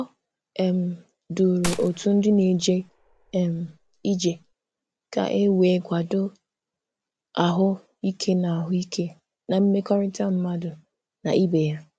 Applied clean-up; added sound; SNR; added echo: none; Gunshot, gunfire; 14 dB; none.